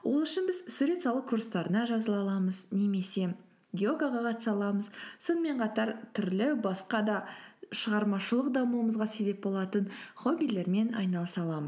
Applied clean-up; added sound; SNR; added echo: none; none; none; none.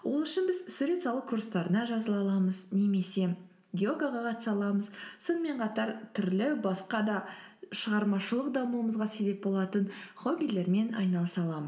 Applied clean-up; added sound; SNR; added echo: none; none; none; reverberation time 0.6 s.